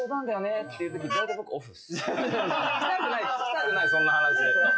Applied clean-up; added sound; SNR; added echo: classical method log-MMSE.